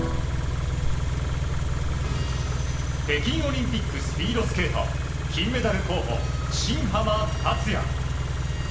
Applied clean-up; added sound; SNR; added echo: none; Idling / Car; -4 dB; reverberation time 0.6 s.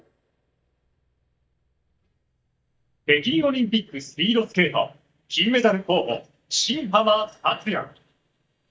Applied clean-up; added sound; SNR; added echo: neural mask model DeepFilterNet 3.